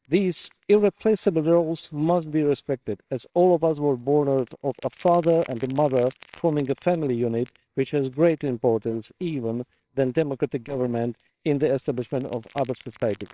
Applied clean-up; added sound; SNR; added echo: neural separator model SepFormer WHAMR!.